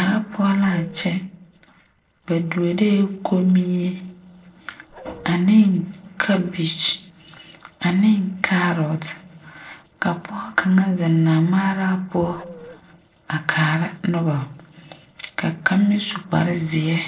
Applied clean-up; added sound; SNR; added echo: neural separator model SepFormer DNS4.